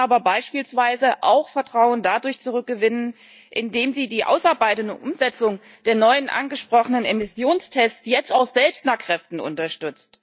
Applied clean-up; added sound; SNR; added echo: neural mask model DeepFilterNet 3.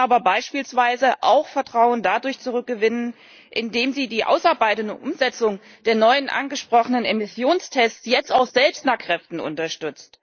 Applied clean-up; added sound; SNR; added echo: neural mask model Resemble Enhance denoiser.